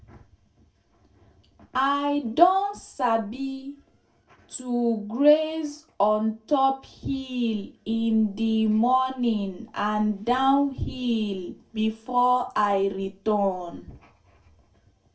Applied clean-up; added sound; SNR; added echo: none; none; none; reverberation time 0.2 s.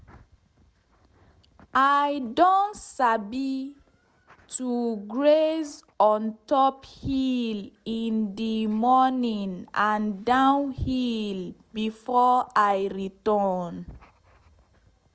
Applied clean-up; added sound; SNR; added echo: none; none; none; none.